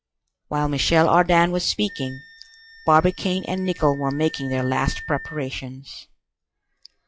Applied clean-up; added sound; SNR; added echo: classical method log-MMSE.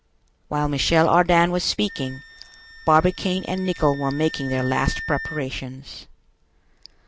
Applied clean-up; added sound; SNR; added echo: none; Wind instrument, woodwind instrument; 16 dB; none.